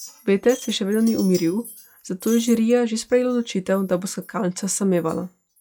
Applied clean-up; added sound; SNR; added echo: classical method log-MMSE.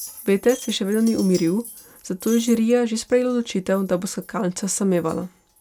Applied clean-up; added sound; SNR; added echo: none; Shatter + Chink, clink; 19 dB; none.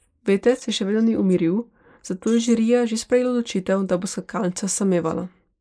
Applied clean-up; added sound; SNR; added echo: neural mask model Resemble Enhance denoiser.